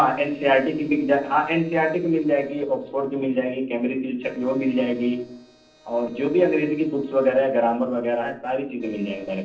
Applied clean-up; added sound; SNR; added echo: neural separator model SepFormer DNS4.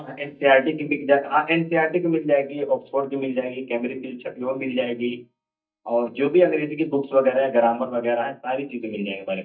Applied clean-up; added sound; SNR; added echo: neural mask model DeepFilterNet 3.